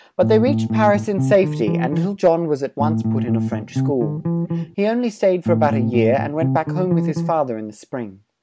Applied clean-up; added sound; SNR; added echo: none; Bass guitar; 1 dB; none.